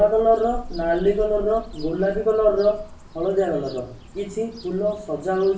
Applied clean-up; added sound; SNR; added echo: none; Cricket / Bird; 14 dB; reverberation time 0.3 s.